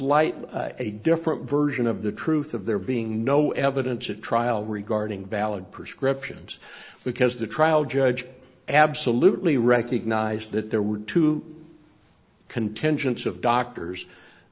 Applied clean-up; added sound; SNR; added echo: none; none; none; none.